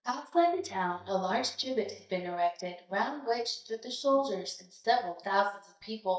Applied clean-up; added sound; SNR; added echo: neural mask model DeepFilterNet 3.